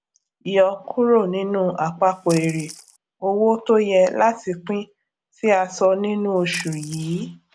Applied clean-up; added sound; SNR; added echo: none; Splash, splatter; 16 dB; none.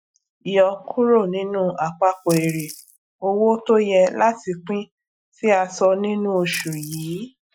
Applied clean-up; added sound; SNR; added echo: classical method Wiener filter.